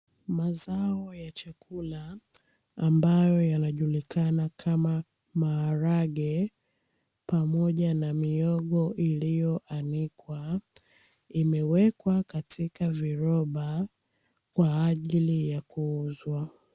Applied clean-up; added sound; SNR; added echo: none; none; none; none.